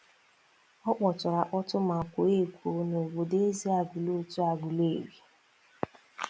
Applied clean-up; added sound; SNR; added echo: none; none; none; none.